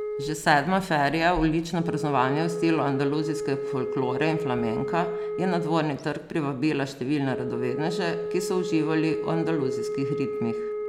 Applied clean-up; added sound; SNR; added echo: none; Wind instrument, woodwind instrument; 5 dB; none.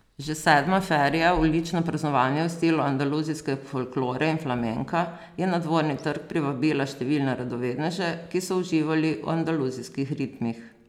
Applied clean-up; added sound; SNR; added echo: none; none; none; none.